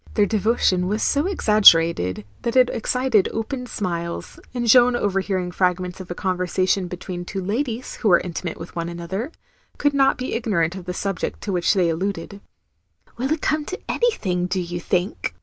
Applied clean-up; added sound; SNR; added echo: none; none; none; none.